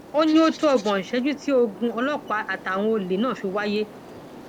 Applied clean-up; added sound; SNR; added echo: none; Bird; 18 dB; none.